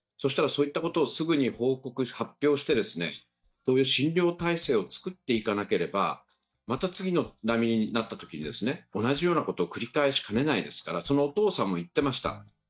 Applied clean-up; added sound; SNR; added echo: neural mask model DeepFilterNet 3.